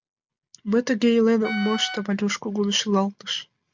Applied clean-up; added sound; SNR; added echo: none; Wind instrument, woodwind instrument; 11 dB; none.